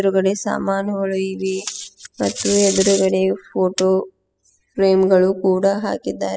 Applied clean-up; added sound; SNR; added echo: classical method spectral subtraction.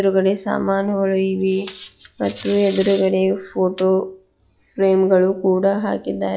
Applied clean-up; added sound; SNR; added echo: classical method log-MMSE.